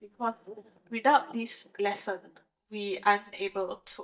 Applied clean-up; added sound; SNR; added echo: neural mask model DeepFilterNet 3.